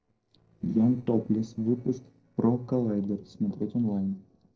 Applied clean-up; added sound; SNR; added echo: neural separator model SepFormer DNS4.